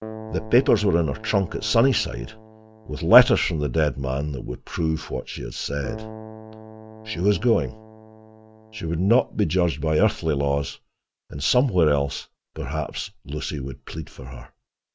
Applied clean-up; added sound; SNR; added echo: none; Keyboard (musical); 16 dB; none.